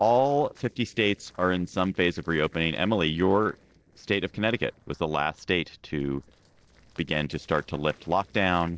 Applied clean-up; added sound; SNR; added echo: neural separator model SepFormer DNS4.